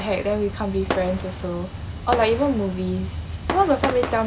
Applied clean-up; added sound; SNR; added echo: none; Fireworks; 9 dB; none.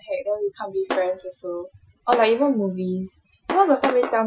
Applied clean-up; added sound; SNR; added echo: classical method Wiener filter.